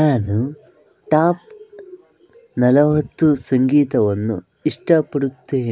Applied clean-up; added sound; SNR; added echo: none; none; none; none.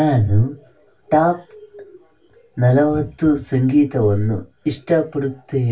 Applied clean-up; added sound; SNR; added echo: none; none; none; reverberation time 0.2 s.